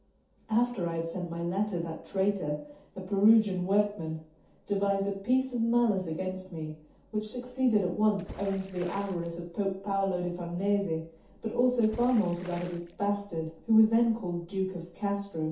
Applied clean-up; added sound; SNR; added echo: none; Water / Splash, splatter; 20 dB; reverberation time 0.5 s.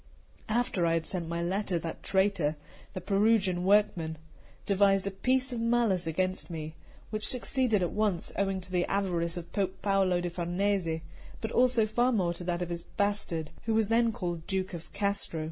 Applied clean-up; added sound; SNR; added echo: none; none; none; none.